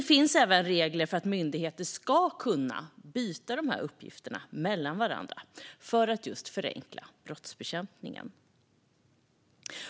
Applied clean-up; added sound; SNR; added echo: none; none; none; none.